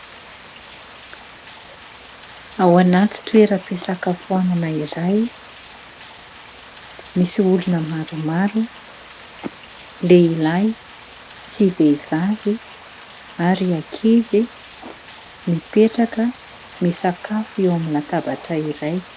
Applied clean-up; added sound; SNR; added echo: none; Rain; 19 dB; none.